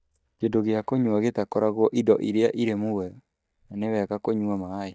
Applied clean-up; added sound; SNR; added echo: neural mask model DeepFilterNet 3.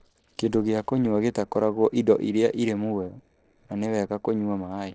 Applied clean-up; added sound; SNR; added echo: neural separator model SepFormer DNS4.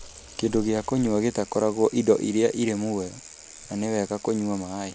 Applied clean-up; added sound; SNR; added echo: none; Bicycle; 18 dB; none.